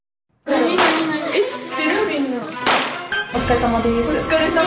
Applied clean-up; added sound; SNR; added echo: none; Gunshot, gunfire; 6 dB; none.